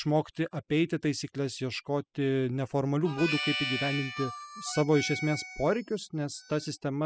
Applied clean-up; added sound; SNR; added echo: classical method spectral subtraction.